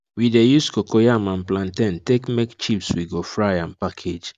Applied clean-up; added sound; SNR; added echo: none; none; none; none.